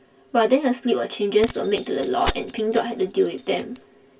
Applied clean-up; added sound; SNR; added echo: none; Keys jangling; 8 dB; reverberation time 0.1 s.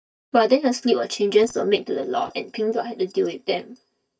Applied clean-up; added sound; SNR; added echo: neural mask model DeepFilterNet 3.